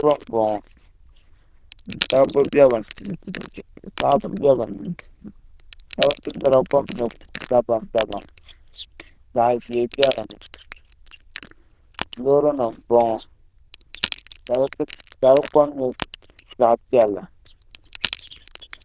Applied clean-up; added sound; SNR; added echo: neural diffusion model UNIVERSE++.